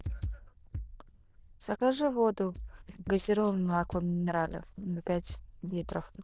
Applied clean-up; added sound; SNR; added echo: neural diffusion model UNIVERSE++.